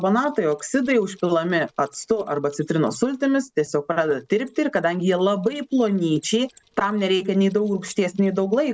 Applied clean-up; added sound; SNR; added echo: neural separator model SepFormer DNS4.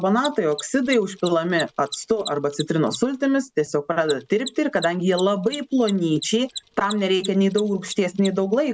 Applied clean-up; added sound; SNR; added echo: none; Mechanisms; 17 dB; none.